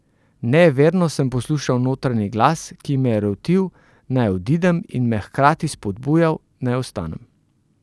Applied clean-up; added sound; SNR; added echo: none; none; none; none.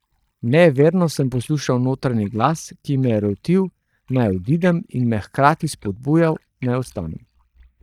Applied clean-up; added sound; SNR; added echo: neural mask model DeepFilterNet 3.